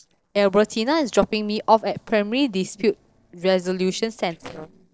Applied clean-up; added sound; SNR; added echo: neural separator model SepFormer DNS4.